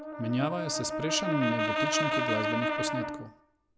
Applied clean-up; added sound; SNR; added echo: none; Brass instrument; -2 dB; none.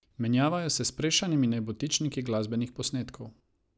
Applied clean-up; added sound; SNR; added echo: none; none; none; none.